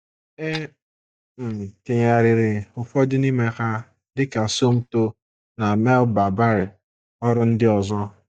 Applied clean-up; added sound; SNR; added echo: neural mask model DeepFilterNet 3.